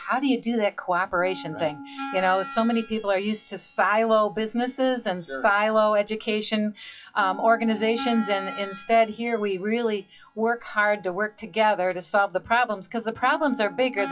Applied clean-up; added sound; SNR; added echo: classical method WPE with log-MMSE.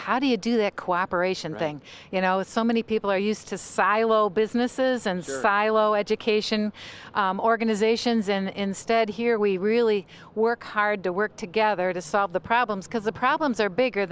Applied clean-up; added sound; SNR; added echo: none; none; none; none.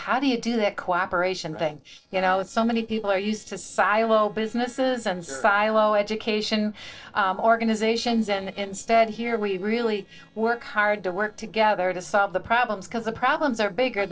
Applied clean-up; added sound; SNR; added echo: neural separator model SepFormer DNS4.